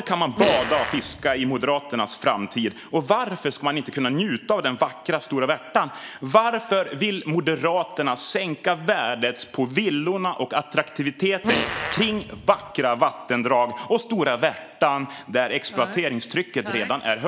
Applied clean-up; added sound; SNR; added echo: none; Fart; 5 dB; none.